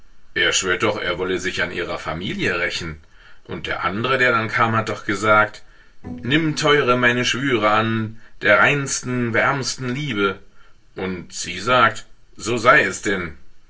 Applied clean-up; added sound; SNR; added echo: neural separator model SepFormer DNS4.